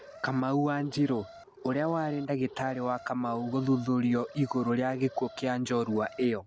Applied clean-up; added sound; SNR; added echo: none; Alarm; 20 dB; none.